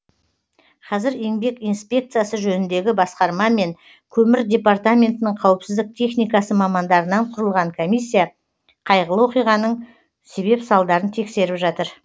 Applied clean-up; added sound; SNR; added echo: none; none; none; none.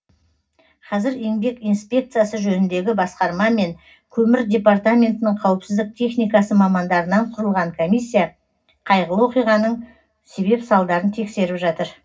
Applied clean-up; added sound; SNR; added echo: none; none; none; reverberation time 0.4 s.